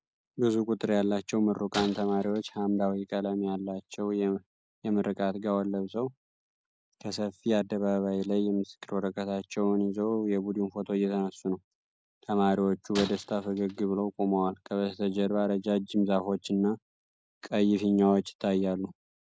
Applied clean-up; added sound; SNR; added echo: none; Shatter; 16 dB; none.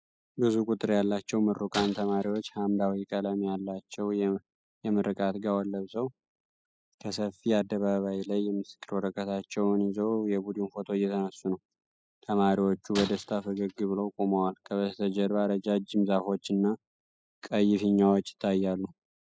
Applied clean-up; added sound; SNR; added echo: classical method spectral subtraction.